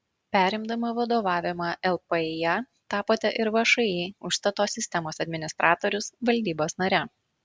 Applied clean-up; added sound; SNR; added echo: none; none; none; none.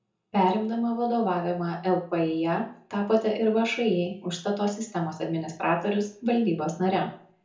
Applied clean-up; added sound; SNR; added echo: none; none; none; reverberation time 0.5 s.